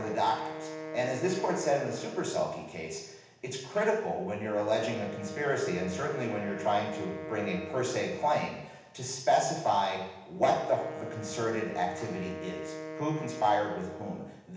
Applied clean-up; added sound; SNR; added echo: none; Wind instrument, woodwind instrument; 11 dB; reverberation time 0.9 s.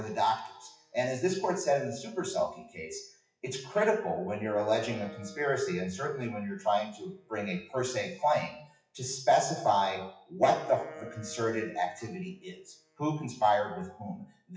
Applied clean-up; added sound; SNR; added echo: classical method WPE with log-MMSE.